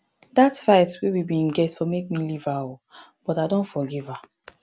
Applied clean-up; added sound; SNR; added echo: none; none; none; none.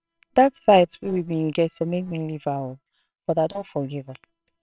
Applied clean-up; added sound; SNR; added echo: neural separator model SepFormer WHAMR!.